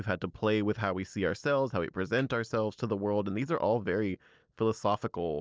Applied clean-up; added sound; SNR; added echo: neural separator model SepFormer DNS4.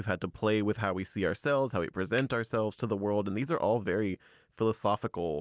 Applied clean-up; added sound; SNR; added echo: none; Finger snapping; 14 dB; none.